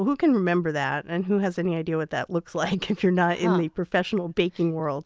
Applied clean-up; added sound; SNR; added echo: none; none; none; none.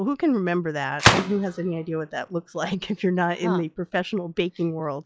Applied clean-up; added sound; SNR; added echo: classical method log-MMSE.